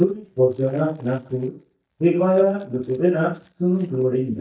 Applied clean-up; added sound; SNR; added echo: neural mask model DeepFilterNet 3.